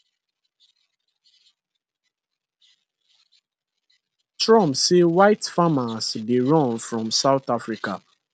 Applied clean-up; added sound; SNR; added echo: none; none; none; none.